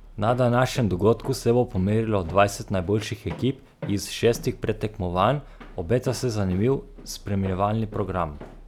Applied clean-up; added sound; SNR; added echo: none; Walk, footsteps + Growling; 17 dB; none.